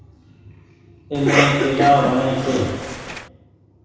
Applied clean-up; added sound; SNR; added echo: none; Cough; 1 dB; reverberation time 1.1 s.